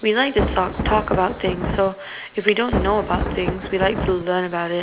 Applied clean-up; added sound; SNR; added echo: none; Thunder; 3 dB; none.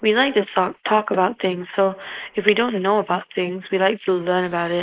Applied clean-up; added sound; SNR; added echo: neural mask model Resemble Enhance denoiser.